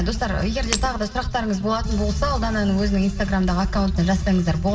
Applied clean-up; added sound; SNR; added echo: none; Shatter; 13 dB; reverberation time 2.4 s.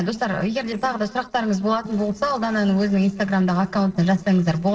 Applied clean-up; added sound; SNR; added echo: neural separator model SepFormer DNS4.